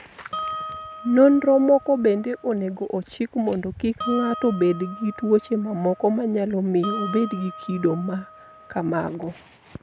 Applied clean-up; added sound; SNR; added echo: none; Harp; 13 dB; none.